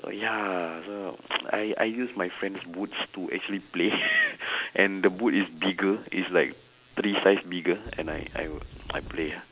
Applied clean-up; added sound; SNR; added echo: none; Wind; 14 dB; none.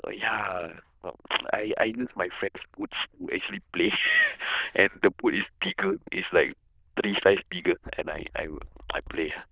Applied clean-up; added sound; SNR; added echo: neural diffusion model UNIVERSE++.